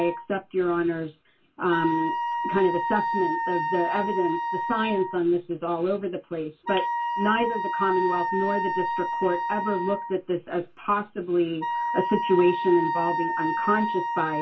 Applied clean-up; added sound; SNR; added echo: none; Wind instrument, woodwind instrument; 3 dB; reverberation time 0.1 s.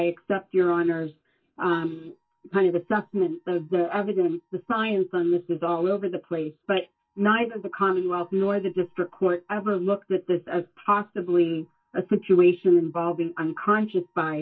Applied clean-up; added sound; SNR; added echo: neural mask model DeepFilterNet 3.